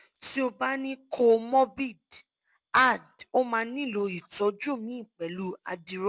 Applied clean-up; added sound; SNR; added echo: none; none; none; none.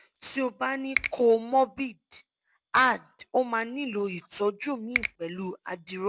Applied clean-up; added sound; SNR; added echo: none; Finger snapping; 7 dB; none.